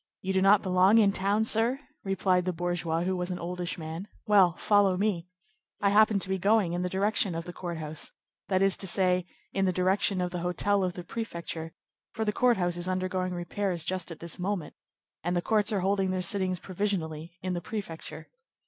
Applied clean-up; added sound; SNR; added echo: none; none; none; none.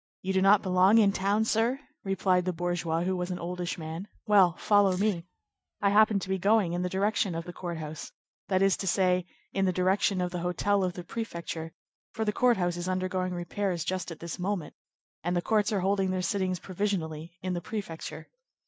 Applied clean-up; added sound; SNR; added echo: neural mask model DeepFilterNet 3.